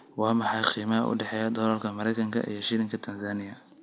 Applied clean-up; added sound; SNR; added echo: none; none; none; none.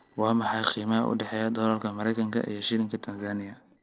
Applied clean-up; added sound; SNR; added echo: neural separator model SepFormer DNS4.